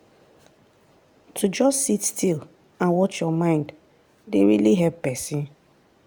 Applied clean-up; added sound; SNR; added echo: none; none; none; none.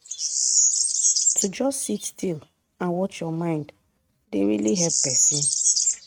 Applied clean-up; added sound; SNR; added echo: neural mask model RNNoise.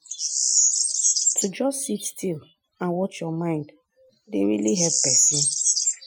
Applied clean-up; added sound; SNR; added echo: classical method Wiener filter.